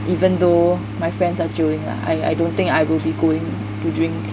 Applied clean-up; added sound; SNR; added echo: none; none; none; none.